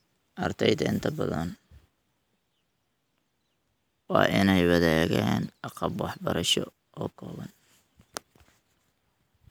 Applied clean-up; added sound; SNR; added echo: none; none; none; none.